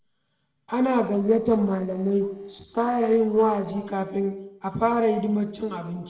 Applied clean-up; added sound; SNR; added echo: neural separator model SepFormer DNS4.